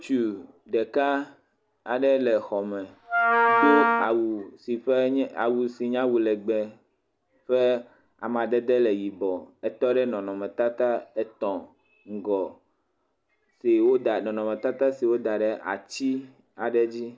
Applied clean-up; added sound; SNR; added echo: none; Wind instrument, woodwind instrument; -4 dB; none.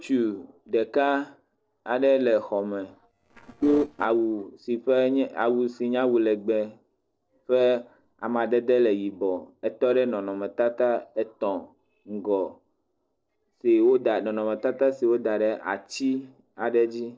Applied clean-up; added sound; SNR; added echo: neural separator model SepFormer DNS4.